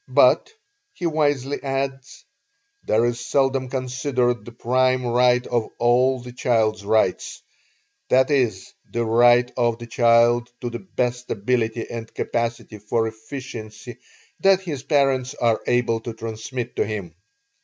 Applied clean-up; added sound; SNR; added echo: none; none; none; none.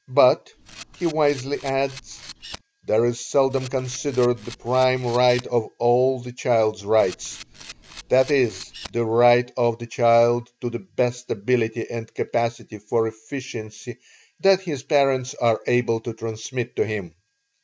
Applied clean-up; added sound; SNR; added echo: none; Camera; 19 dB; none.